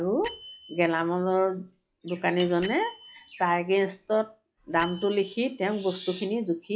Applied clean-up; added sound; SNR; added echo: classical method log-MMSE.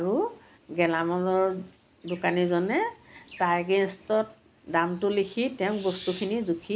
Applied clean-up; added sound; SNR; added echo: none; none; none; none.